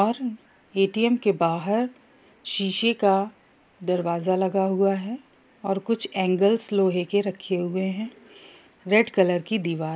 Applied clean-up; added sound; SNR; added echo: none; none; none; none.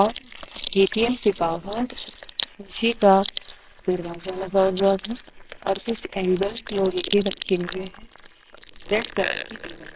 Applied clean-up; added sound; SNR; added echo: neural separator model SepFormer WHAMR!.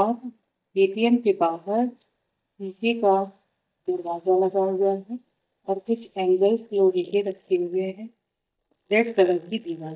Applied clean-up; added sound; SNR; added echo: neural mask model DeepFilterNet 3.